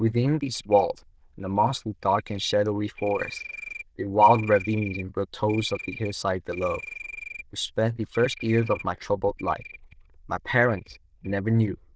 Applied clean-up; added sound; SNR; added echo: neural diffusion model UNIVERSE++.